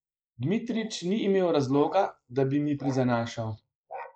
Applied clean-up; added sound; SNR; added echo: neural mask model Resemble Enhance denoiser.